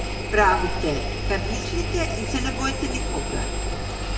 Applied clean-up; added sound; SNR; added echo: none; Engine; -1 dB; reverberation time 0.7 s.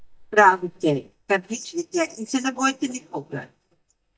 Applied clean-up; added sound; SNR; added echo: neural mask model DeepFilterNet 3.